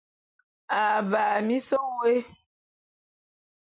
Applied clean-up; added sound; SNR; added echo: none; none; none; none.